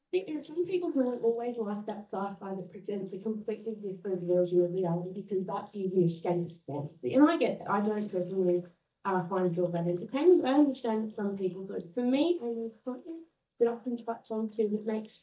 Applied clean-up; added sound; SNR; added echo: neural mask model DeepFilterNet 3.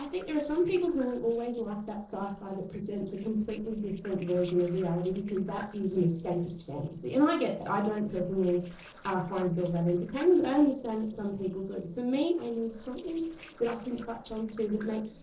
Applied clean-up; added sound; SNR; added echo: neural separator model SepFormer DNS4.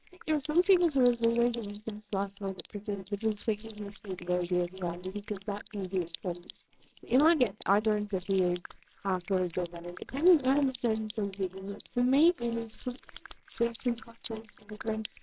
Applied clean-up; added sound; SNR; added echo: neural separator model SepFormer WHAMR!.